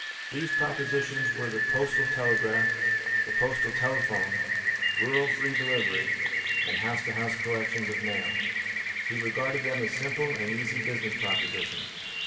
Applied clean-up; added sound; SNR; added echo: none; Rain; -5 dB; reverberation time 2.9 s.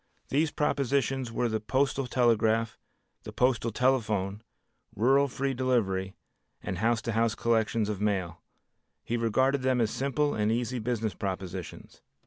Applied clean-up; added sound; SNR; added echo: none; none; none; none.